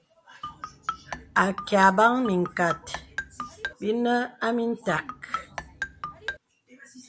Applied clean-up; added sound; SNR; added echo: none; Marimba, xylophone; 9 dB; none.